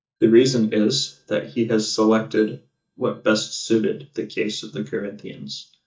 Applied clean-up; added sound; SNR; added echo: neural mask model DeepFilterNet 3.